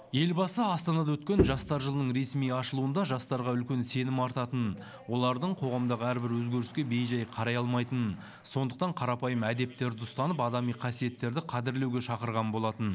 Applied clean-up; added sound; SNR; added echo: none; Bowed string instrument; 4 dB; none.